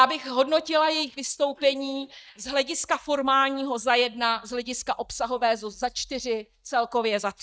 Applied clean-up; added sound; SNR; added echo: neural mask model DeepFilterNet 3.